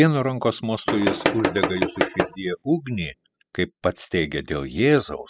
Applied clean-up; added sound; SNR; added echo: classical method spectral subtraction.